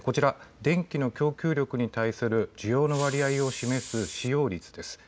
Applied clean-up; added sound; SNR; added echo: none; Hiss; 13 dB; none.